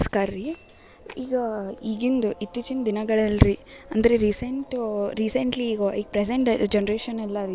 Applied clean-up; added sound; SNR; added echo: none; none; none; none.